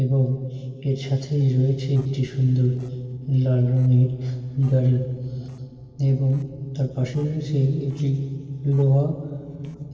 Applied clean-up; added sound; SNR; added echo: neural separator model SepFormer DNS4.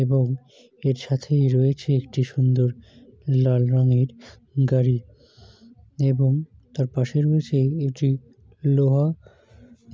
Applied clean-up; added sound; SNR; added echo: none; none; none; none.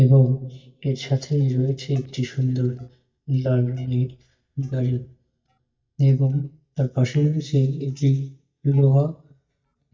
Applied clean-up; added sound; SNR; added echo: neural mask model DeepFilterNet 3.